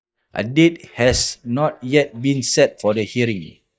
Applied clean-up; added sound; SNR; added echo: neural mask model DeepFilterNet 3.